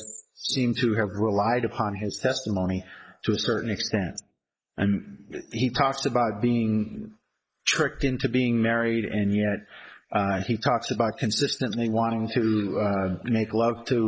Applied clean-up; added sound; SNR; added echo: neural mask model Resemble Enhance denoiser.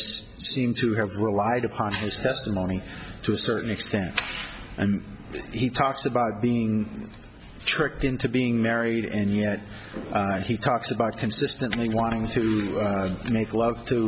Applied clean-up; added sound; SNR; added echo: none; none; none; none.